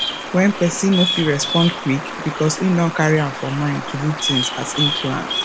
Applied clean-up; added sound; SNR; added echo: none; Bird vocalization, bird call, bird song; 5 dB; none.